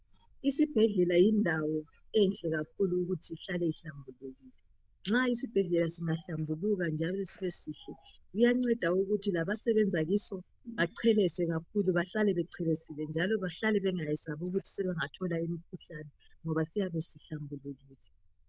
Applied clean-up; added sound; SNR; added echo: neural diffusion model UNIVERSE++.